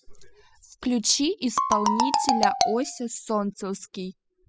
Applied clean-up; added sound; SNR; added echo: classical method spectral subtraction.